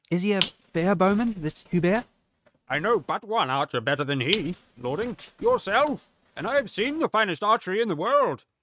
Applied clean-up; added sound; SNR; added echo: neural mask model RNNoise.